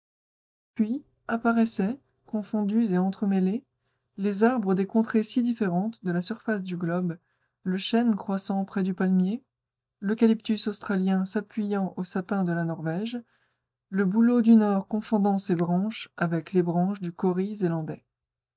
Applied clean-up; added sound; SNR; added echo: neural mask model DeepFilterNet 3.